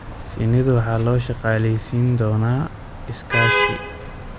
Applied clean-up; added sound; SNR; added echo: none; Traffic noise, roadway noise / Vehicle horn, car horn, honking; 5 dB; none.